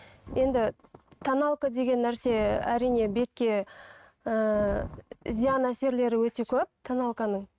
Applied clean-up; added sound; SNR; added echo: neural mask model RNNoise.